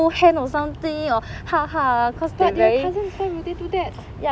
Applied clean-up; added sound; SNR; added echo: none; none; none; none.